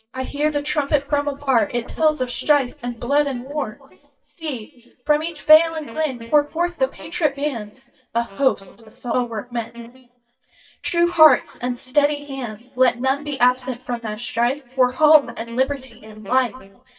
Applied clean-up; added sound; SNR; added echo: neural mask model DeepFilterNet 3.